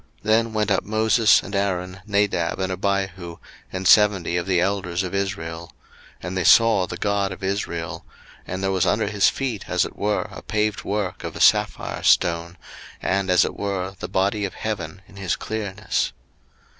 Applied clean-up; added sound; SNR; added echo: none; none; none; none.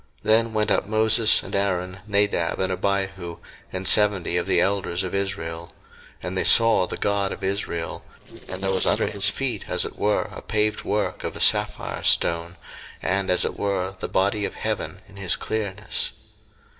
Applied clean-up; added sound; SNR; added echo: neural separator model SepFormer DNS4.